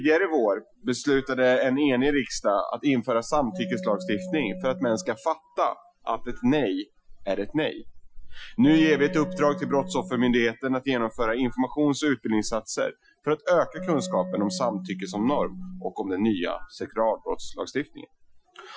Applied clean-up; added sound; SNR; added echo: classical method Wiener filter.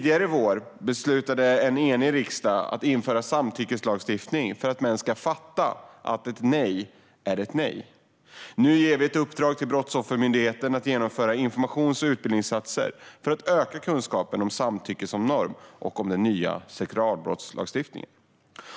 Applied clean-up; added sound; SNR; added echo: none; none; none; none.